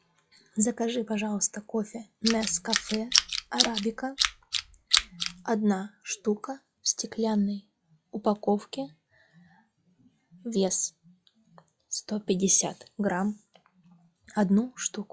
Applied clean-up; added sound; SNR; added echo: classical method log-MMSE.